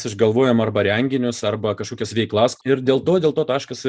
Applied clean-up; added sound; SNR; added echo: none; none; none; none.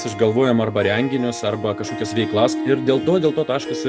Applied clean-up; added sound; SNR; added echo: none; Harp; 8 dB; none.